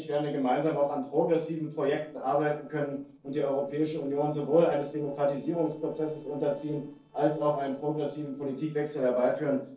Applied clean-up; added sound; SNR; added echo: neural separator model SepFormer DNS4.